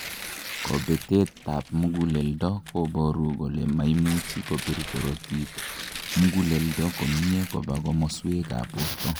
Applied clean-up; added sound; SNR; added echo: none; Tearing; 12 dB; none.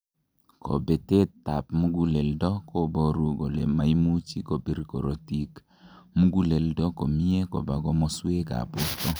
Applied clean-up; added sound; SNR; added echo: none; none; none; none.